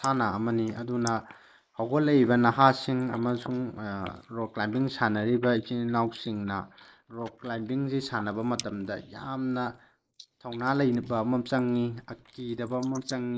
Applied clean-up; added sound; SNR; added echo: neural mask model Resemble Enhance denoiser.